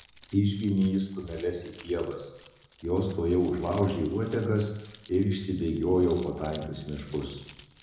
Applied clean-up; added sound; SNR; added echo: none; Keys jangling; 18 dB; reverberation time 0.9 s.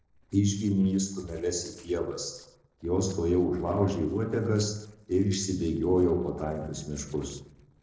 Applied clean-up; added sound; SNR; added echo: neural separator model SepFormer DNS4.